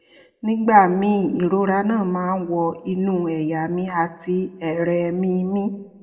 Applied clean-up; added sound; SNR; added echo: none; none; none; reverberation time 1.0 s.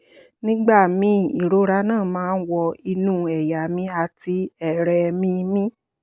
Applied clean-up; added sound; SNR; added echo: none; none; none; none.